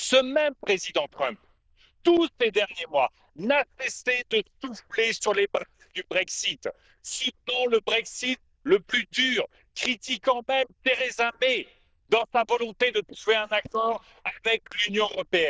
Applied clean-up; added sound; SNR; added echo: neural diffusion model UNIVERSE++.